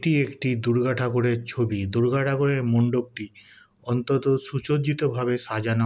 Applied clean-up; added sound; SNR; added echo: none; none; none; none.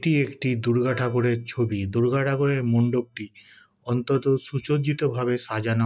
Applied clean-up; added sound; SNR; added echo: neural mask model DeepFilterNet 3.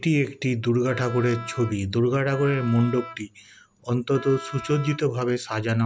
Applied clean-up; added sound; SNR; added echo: none; Wind instrument, woodwind instrument; 15 dB; none.